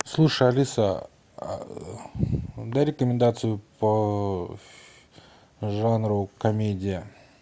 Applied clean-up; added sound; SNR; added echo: none; none; none; none.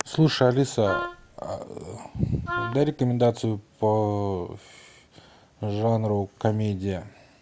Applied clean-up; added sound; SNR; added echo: none; Wind instrument, woodwind instrument; 8 dB; none.